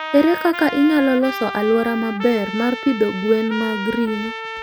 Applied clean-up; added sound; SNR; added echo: none; Trumpet; 10 dB; none.